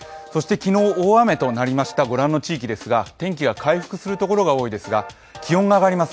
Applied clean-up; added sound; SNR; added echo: none; none; none; none.